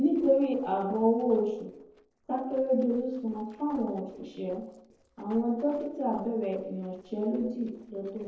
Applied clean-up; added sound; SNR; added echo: neural separator model SepFormer DNS4.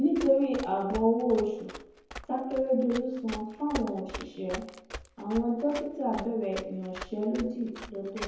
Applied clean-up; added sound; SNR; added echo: none; Run; 14 dB; reverberation time 0.9 s.